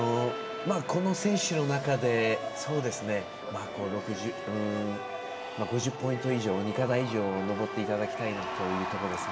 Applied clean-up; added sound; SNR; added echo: none; Bowed string instrument; 12 dB; reverberation time 1.1 s.